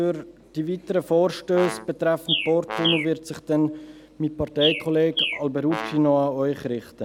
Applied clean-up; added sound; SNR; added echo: none; Bird + Brass instrument; 7 dB; none.